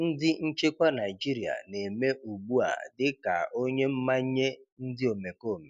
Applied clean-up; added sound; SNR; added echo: none; none; none; none.